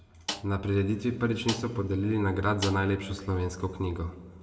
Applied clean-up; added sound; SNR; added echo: none; Snare drum; 13 dB; reverberation time 1.1 s.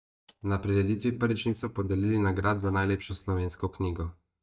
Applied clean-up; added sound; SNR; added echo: neural mask model DeepFilterNet 3.